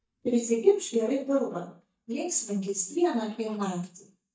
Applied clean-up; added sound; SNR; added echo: neural mask model DeepFilterNet 3.